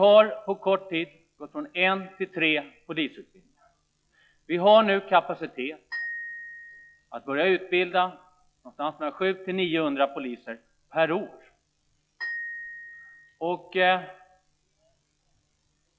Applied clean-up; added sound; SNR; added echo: classical method log-MMSE.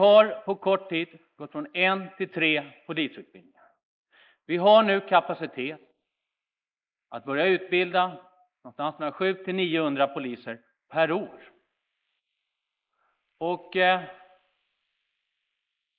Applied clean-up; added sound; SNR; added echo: neural mask model Resemble Enhance denoiser.